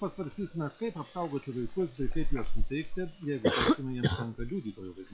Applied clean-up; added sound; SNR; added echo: classical method log-MMSE.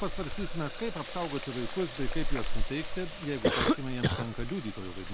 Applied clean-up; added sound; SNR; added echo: none; Cough + Water tap, faucet; -5 dB; none.